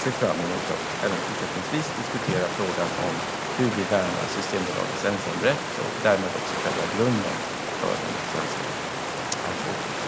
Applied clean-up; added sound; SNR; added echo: none; Water; 1 dB; none.